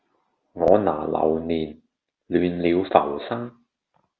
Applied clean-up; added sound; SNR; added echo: none; none; none; none.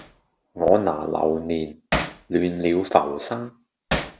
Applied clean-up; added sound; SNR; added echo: none; Hammer; 9 dB; none.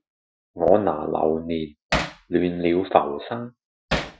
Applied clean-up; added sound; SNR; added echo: classical method Wiener filter.